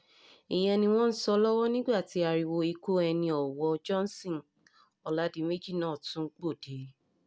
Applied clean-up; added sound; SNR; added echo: none; none; none; none.